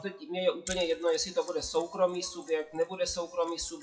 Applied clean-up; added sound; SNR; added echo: classical method WPE with log-MMSE.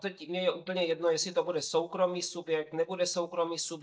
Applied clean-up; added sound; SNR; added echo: neural mask model DeepFilterNet 3.